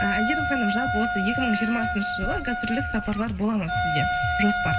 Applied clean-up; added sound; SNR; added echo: none; Wind instrument, woodwind instrument; 1 dB; reverberation time 1.0 s.